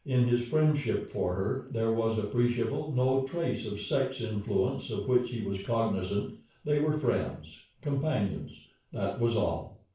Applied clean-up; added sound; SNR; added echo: none; none; none; reverberation time 0.4 s.